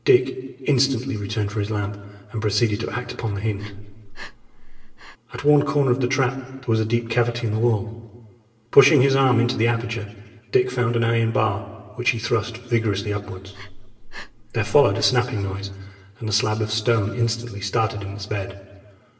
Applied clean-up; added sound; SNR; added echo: none; Breathing; 13 dB; reverberation time 1.3 s.